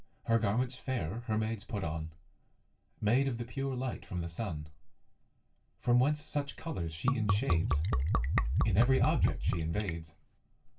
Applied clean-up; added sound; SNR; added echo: none; Liquid; -3 dB; reverberation time 0.2 s.